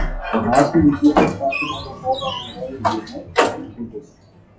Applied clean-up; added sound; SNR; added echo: classical method WPE with log-MMSE.